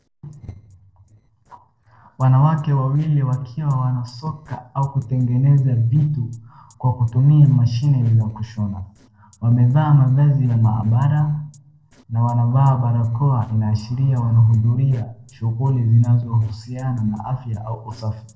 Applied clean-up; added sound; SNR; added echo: neural separator model SepFormer DNS4.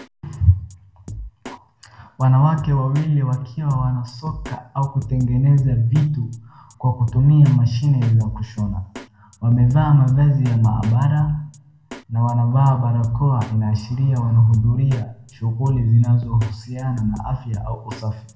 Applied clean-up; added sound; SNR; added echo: none; Drum kit; 17 dB; reverberation time 0.6 s.